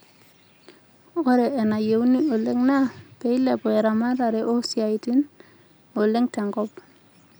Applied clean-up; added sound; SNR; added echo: none; none; none; none.